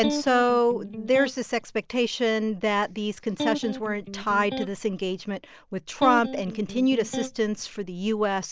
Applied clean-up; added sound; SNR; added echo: none; Electric guitar; 8 dB; none.